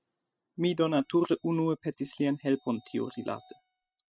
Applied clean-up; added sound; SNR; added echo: classical method spectral subtraction.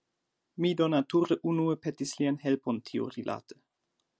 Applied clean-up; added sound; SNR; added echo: none; none; none; none.